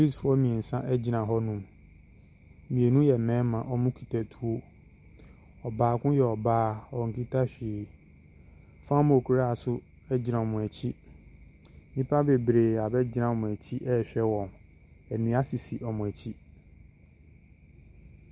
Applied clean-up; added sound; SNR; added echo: none; none; none; none.